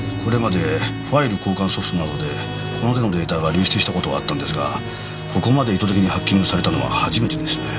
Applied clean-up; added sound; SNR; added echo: none; Bowed string instrument; 15 dB; none.